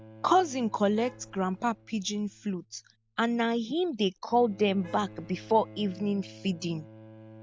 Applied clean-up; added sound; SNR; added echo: none; Traffic noise, roadway noise / Vehicle horn, car horn, honking + Bowed string instrument; 20 dB; none.